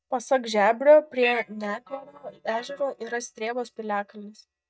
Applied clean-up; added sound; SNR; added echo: neural mask model DeepFilterNet 3.